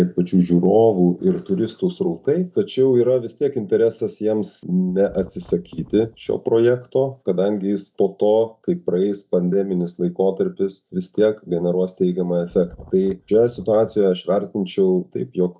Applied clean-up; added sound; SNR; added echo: neural mask model DeepFilterNet 3.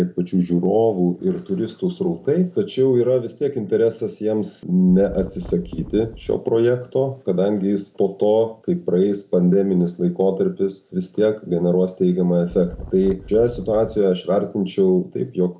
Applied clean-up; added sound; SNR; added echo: none; Wind; 16 dB; none.